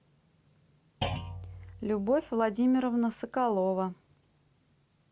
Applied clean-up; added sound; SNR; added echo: none; Thump, thud; 11 dB; none.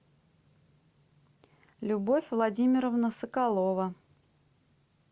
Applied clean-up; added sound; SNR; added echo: none; none; none; none.